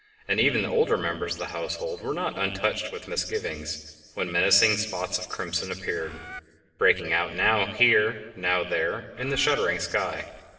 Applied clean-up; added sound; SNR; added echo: none; Bird; 13 dB; reverberation time 1.9 s.